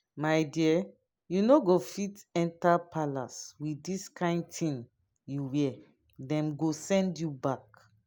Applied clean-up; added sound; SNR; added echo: none; none; none; none.